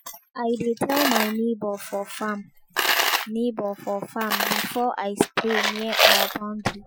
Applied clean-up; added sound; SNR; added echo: classical method Wiener filter.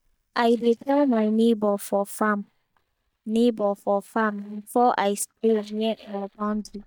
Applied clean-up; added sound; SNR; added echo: neural mask model DeepFilterNet 3.